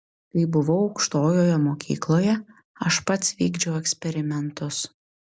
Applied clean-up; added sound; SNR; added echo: none; none; none; none.